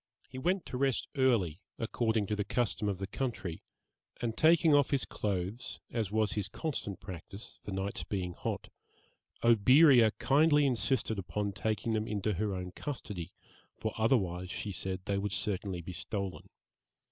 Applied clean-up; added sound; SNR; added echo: none; none; none; none.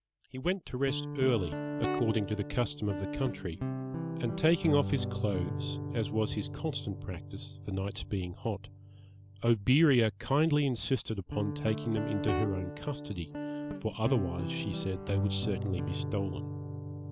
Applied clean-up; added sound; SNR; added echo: none; Guitar; 5 dB; none.